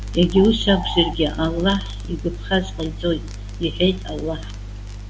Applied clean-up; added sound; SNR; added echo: none; Bird; 11 dB; none.